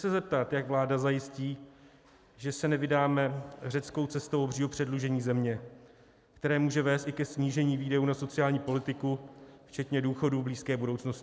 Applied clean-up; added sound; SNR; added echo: none; none; none; none.